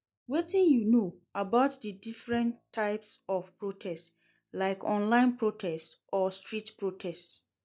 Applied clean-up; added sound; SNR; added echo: neural mask model DeepFilterNet 3.